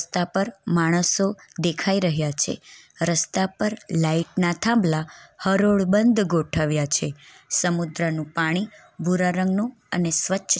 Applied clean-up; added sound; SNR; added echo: none; none; none; none.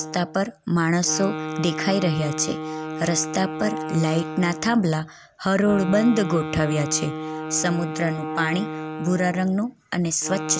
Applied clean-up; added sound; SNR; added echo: none; Wind instrument, woodwind instrument; 8 dB; none.